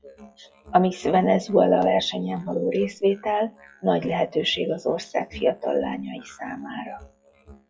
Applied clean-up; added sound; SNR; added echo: classical method WPE with log-MMSE.